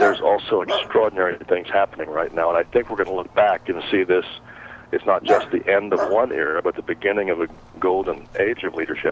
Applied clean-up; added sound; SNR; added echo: none; Dog; 10 dB; none.